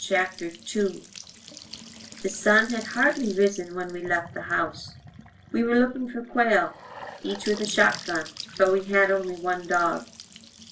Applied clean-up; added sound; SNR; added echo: none; Trickle, dribble / Bathtub (filling or washing) / Sink (filling or washing) / Gurgling / Splash, splatter; 17 dB; reverberation time 0.2 s.